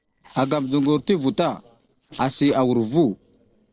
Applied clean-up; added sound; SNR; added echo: neural separator model SepFormer DNS4.